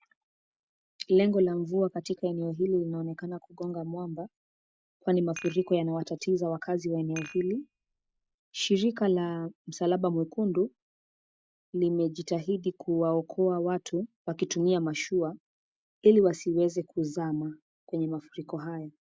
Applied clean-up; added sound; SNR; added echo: none; Dishes, pots, and pans; 19 dB; none.